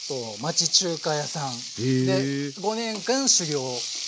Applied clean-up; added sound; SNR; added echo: none; none; none; none.